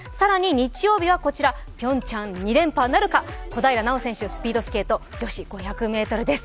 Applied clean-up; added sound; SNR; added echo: none; none; none; none.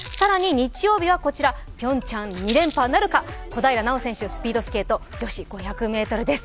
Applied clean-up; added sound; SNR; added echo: none; Rattle; 15 dB; none.